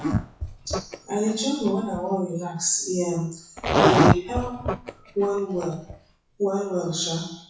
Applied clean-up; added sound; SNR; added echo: classical method WPE with log-MMSE.